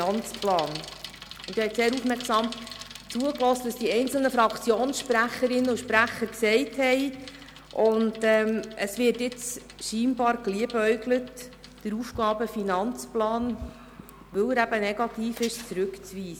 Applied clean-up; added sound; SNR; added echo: none; Bicycle; 18 dB; none.